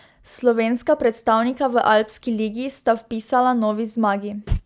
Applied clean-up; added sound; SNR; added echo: neural mask model DeepFilterNet 3.